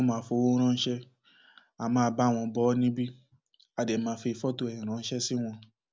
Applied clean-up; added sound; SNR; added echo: none; none; none; none.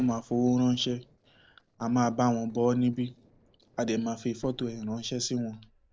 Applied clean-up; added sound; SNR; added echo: neural separator model SepFormer DNS4.